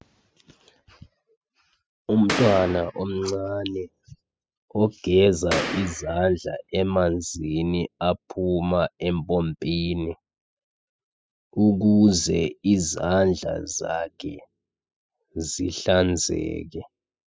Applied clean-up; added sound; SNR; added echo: classical method spectral subtraction.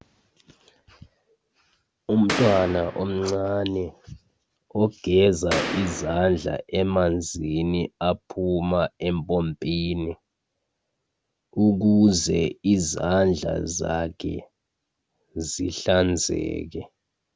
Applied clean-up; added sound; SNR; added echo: none; Boom; 5 dB; none.